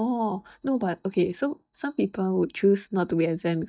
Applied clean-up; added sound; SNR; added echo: neural mask model DeepFilterNet 3.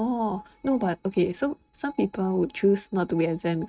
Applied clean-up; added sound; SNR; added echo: neural mask model RNNoise.